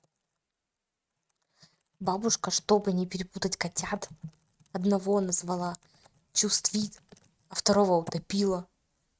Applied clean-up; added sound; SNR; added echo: neural mask model RNNoise.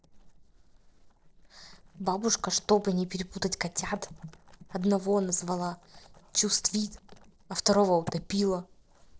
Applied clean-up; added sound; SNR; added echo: neural separator model SepFormer DNS4.